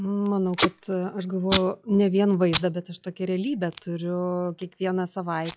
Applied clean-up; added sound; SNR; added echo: classical method log-MMSE.